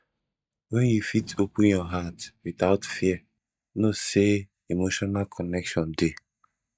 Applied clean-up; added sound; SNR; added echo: neural mask model DeepFilterNet 3.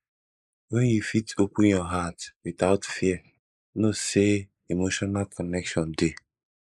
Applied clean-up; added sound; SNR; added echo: neural mask model Resemble Enhance denoiser.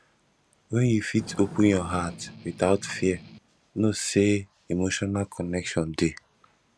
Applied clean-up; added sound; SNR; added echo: none; Strum + Fire; 17 dB; none.